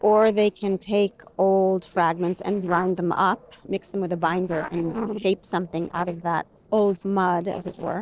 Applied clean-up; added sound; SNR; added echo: neural separator model SepFormer DNS4.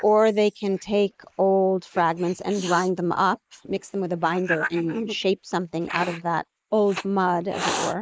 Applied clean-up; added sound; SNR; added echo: neural mask model Resemble Enhance denoiser.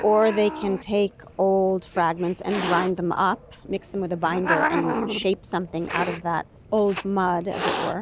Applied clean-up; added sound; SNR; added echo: none; Hiss; 7 dB; none.